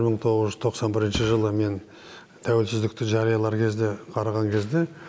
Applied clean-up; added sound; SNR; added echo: none; Thump, thud; 19 dB; none.